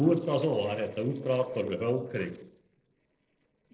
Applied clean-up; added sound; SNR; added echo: neural separator model SepFormer DNS4.